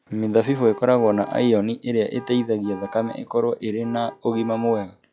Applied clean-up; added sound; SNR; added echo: classical method log-MMSE.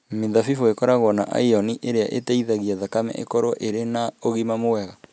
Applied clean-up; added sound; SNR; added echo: none; none; none; none.